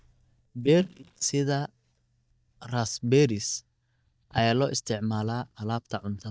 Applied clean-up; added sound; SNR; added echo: neural mask model DeepFilterNet 3.